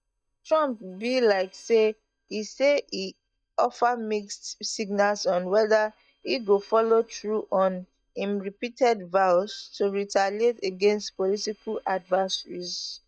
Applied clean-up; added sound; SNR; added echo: neural mask model DeepFilterNet 3.